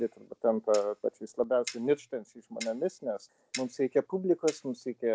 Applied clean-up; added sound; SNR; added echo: none; Clock; 17 dB; none.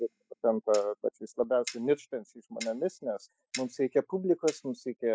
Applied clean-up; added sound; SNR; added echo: classical method spectral subtraction.